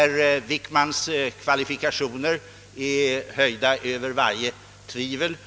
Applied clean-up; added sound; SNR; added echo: none; none; none; none.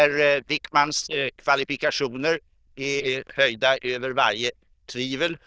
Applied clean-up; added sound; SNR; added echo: neural diffusion model UNIVERSE++.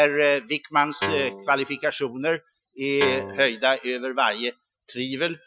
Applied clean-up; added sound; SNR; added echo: classical method Wiener filter.